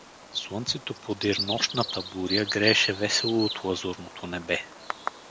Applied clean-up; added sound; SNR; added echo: none; Bird vocalization, bird call, bird song; 6 dB; none.